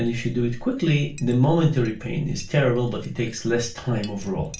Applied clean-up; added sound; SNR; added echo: none; Chink, clink; 16 dB; reverberation time 0.3 s.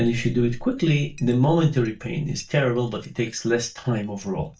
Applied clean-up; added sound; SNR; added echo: neural mask model DeepFilterNet 3.